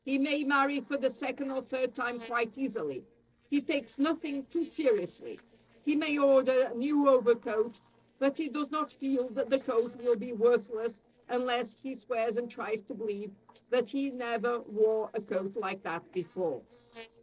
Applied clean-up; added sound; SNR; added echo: neural separator model SepFormer DNS4.